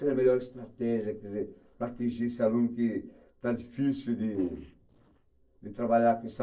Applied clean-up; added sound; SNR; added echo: neural separator model SepFormer DNS4.